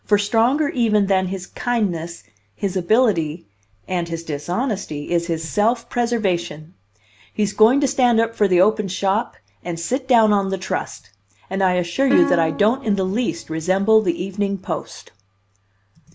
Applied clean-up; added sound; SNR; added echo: none; Plucked string instrument; 7 dB; none.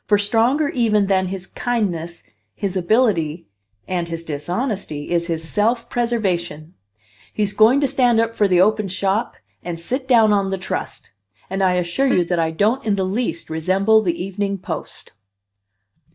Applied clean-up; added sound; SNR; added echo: neural mask model DeepFilterNet 3.